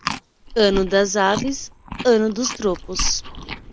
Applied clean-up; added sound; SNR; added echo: neural mask model Resemble Enhance denoiser.